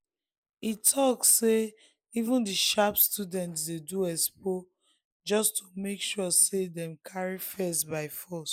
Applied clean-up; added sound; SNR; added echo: neural mask model Resemble Enhance denoiser.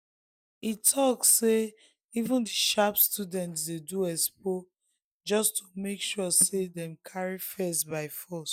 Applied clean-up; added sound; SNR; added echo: neural mask model DeepFilterNet 3.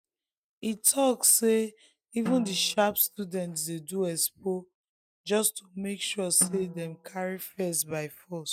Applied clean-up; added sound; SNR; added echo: neural mask model RNNoise.